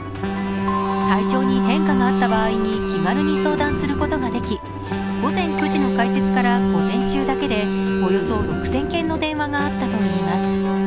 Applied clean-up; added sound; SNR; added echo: none; Alarm; -3 dB; none.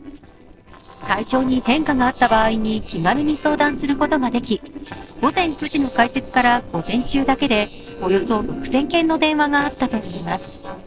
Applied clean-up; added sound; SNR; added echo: neural separator model SepFormer DNS4.